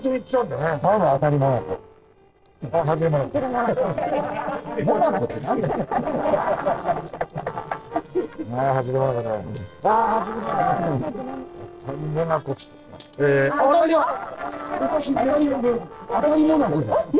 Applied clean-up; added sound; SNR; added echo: neural separator model SepFormer DNS4.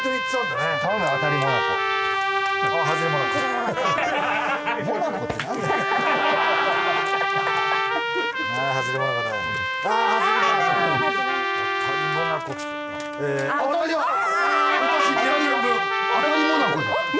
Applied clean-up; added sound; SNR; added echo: none; Trumpet + Trumpet; -1 dB; none.